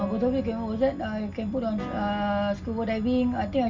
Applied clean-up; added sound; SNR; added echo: none; Piano; 14 dB; none.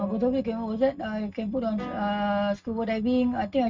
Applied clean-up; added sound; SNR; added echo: neural mask model RNNoise.